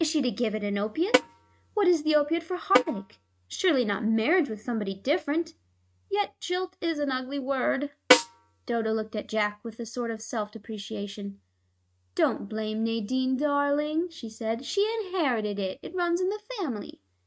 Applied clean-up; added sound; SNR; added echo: neural mask model RNNoise.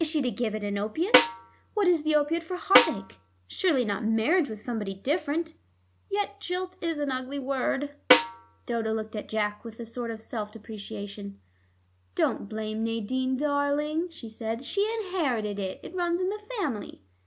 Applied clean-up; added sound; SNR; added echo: none; Snare drum; -3 dB; none.